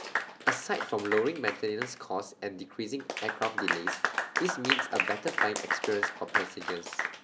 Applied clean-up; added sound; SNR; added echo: none; Applause / Clapping; -1 dB; none.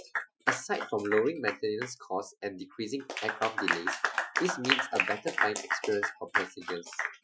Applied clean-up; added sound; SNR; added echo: classical method Wiener filter.